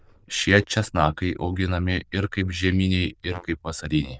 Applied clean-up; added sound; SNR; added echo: neural diffusion model UNIVERSE++.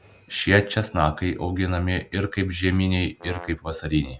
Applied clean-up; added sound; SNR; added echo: none; Brass instrument; 17 dB; none.